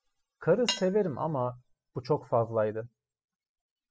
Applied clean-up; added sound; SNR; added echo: classical method spectral subtraction.